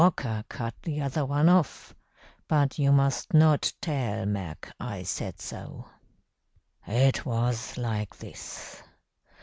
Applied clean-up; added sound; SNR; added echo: none; none; none; none.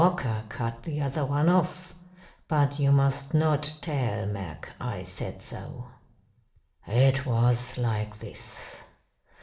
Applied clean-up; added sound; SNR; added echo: none; none; none; reverberation time 0.9 s.